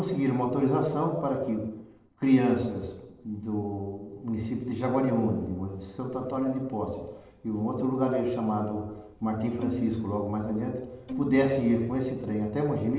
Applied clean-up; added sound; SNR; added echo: neural separator model SepFormer DNS4.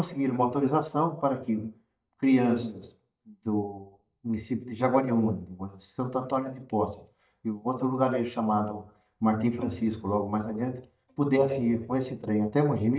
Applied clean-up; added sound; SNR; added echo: neural mask model DeepFilterNet 3.